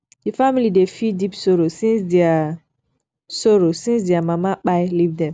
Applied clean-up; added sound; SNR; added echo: none; none; none; none.